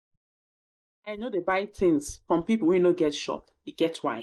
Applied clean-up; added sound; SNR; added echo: neural mask model DeepFilterNet 3.